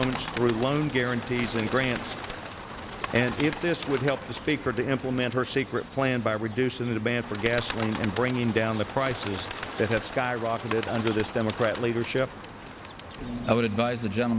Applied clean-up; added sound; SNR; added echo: none; Bird; 10 dB; none.